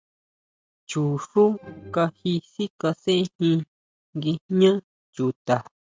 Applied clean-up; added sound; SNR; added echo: neural mask model RNNoise.